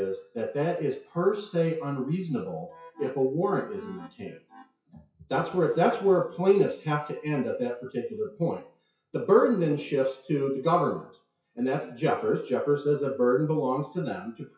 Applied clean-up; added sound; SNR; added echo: classical method WPE with log-MMSE.